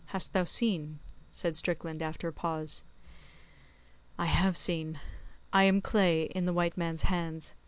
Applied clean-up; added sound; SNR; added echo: none; none; none; none.